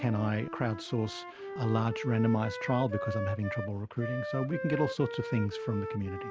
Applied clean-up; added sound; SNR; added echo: none; Wind instrument, woodwind instrument; 7 dB; none.